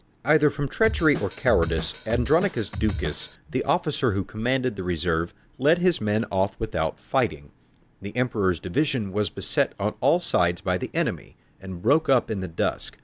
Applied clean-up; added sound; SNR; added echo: none; Drum kit; 7 dB; none.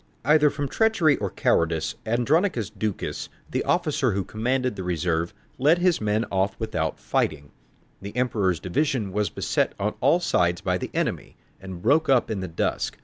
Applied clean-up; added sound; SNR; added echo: none; none; none; none.